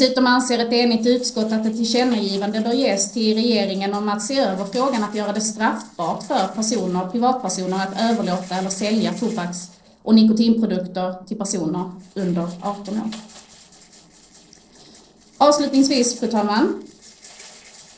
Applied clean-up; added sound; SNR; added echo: neural separator model SepFormer DNS4.